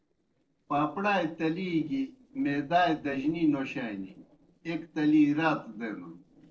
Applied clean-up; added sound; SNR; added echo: neural separator model SepFormer DNS4.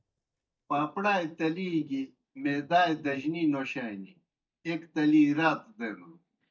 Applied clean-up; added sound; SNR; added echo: neural mask model DeepFilterNet 3.